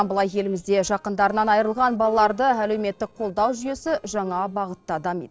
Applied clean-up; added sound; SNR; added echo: neural separator model SepFormer DNS4.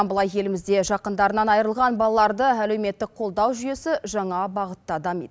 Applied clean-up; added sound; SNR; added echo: none; none; none; none.